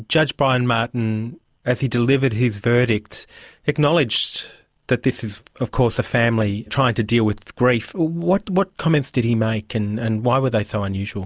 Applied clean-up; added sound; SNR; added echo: none; none; none; none.